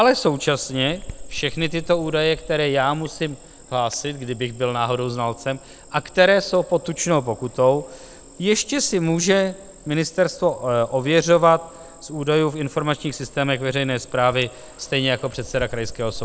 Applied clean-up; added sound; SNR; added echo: none; Cricket; 18 dB; none.